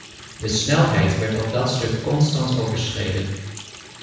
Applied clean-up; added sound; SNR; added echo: none; Water tap, faucet; 18 dB; reverberation time 1.1 s.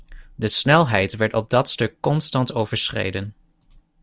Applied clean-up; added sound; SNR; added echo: none; none; none; none.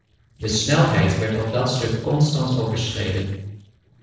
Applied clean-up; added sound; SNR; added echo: neural separator model SepFormer DNS4.